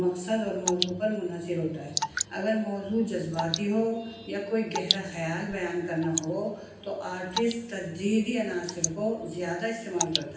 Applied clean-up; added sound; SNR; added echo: none; Drip / Water; 7 dB; reverberation time 0.9 s.